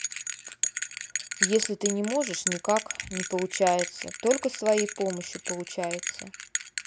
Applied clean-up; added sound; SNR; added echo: none; Bell; 4 dB; none.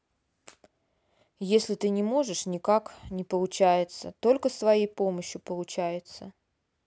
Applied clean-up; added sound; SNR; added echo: none; none; none; none.